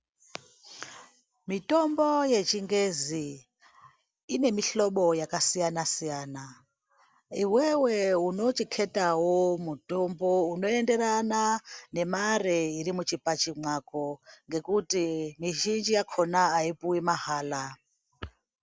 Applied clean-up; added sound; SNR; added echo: none; none; none; none.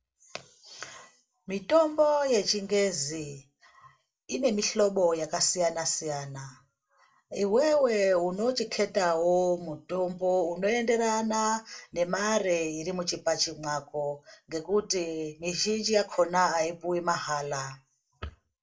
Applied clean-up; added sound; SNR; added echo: none; none; none; reverberation time 0.2 s.